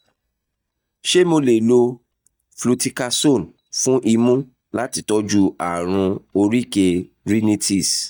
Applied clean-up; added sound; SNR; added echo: neural mask model DeepFilterNet 3.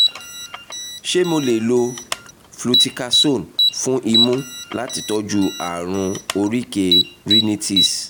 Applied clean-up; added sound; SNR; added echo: none; Alarm; 1 dB; none.